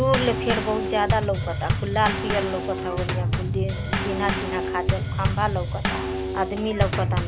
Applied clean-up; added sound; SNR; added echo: none; Bass drum / Snare drum / Drum kit; -1 dB; none.